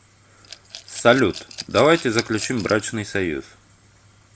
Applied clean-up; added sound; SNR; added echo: none; Rattle / Glass; 15 dB; none.